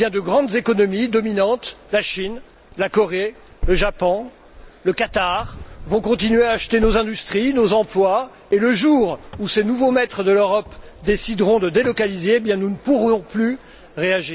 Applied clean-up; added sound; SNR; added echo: none; Wind; 15 dB; none.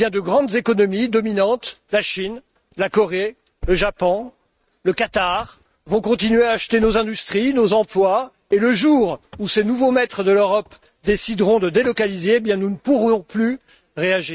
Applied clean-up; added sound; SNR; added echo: neural mask model RNNoise.